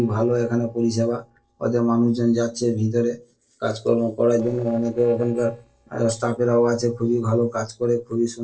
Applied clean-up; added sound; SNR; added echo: neural separator model SepFormer DNS4.